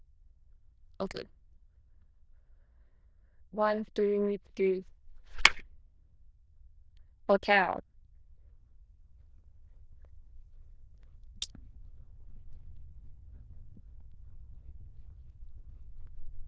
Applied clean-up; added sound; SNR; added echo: neural diffusion model UNIVERSE++.